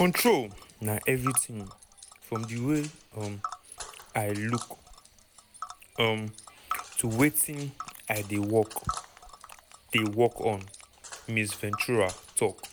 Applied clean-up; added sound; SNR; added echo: none; Tick; 13 dB; none.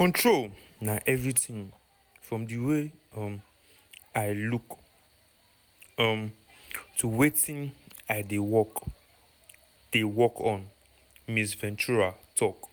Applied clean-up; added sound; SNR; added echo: none; none; none; none.